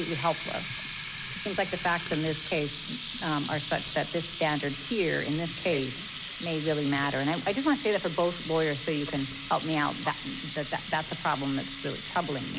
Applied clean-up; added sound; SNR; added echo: none; Water tap, faucet; 9 dB; none.